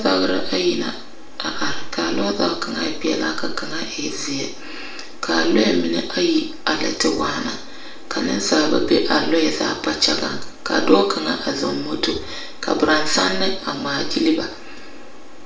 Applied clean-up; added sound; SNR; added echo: none; none; none; reverberation time 0.5 s.